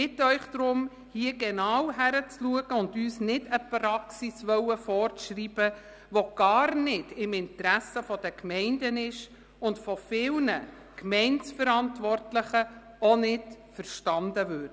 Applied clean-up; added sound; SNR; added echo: none; none; none; none.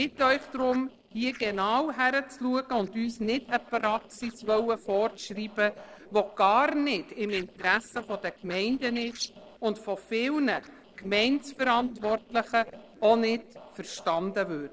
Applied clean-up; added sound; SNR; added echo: neural separator model SepFormer DNS4.